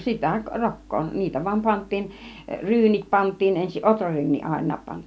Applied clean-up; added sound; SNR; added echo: none; none; none; none.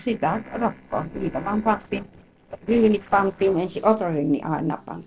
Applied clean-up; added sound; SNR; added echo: neural separator model SepFormer DNS4.